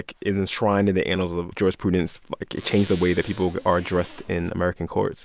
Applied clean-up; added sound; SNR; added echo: none; Zipper (clothing); 18 dB; none.